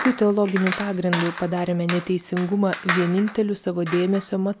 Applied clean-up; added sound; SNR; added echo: none; Chink, clink; 10 dB; none.